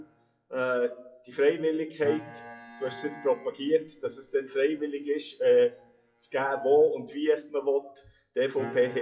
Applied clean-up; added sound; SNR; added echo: classical method WPE with log-MMSE.